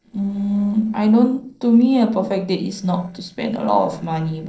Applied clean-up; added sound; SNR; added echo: neural separator model SepFormer DNS4.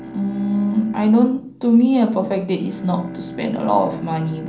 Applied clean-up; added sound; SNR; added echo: none; Bowed string instrument; 15 dB; reverberation time 0.6 s.